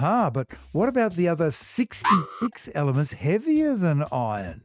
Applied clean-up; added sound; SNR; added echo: neural mask model RNNoise.